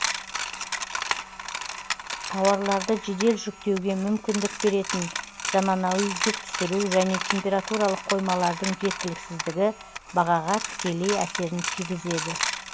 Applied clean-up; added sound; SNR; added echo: none; Coin (dropping); 6 dB; none.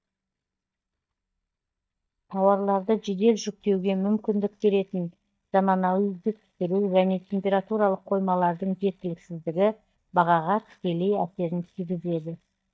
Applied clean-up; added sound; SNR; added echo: neural mask model DeepFilterNet 3.